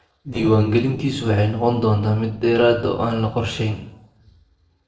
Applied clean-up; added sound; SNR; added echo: neural separator model SepFormer DNS4.